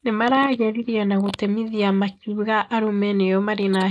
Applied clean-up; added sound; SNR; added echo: neural mask model Resemble Enhance denoiser.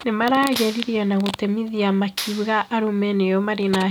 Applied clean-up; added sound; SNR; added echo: none; Clapping; 14 dB; none.